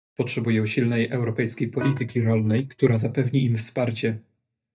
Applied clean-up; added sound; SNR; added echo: neural mask model DeepFilterNet 3.